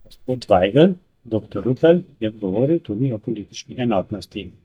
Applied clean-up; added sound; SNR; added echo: neural mask model DeepFilterNet 3.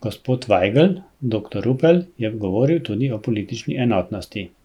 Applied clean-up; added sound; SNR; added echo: none; none; none; none.